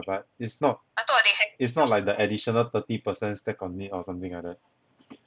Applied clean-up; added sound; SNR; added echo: none; none; none; none.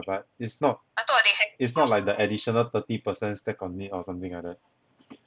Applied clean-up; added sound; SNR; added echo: none; Bell / Percussion; 18 dB; none.